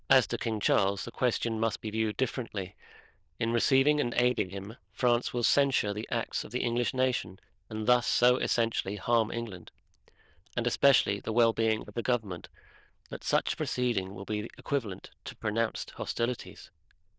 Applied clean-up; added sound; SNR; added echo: neural diffusion model UNIVERSE++.